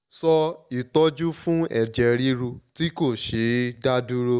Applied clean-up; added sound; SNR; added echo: none; none; none; none.